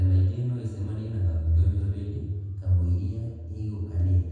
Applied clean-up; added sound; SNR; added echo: none; none; none; reverberation time 1.2 s.